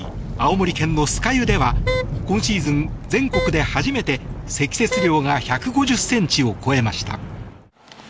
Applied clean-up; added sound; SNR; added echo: none; Wind instrument, woodwind instrument; 7 dB; none.